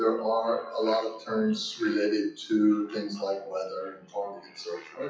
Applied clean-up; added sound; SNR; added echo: classical method WPE with log-MMSE.